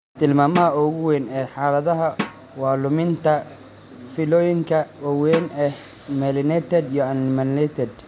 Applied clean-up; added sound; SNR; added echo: none; Drum; 14 dB; none.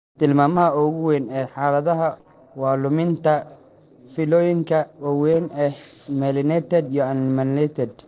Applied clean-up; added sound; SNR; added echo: neural separator model SepFormer DNS4.